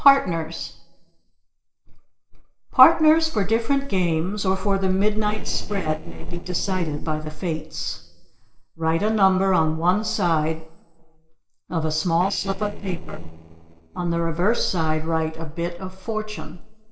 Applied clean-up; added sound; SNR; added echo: neural separator model SepFormer DNS4.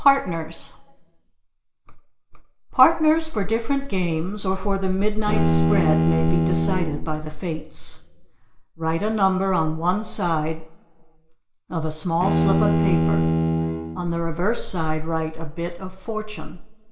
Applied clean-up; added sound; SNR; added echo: none; Bowed string instrument; 0 dB; reverberation time 0.9 s.